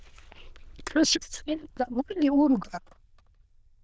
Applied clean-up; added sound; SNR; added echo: neural diffusion model UNIVERSE++.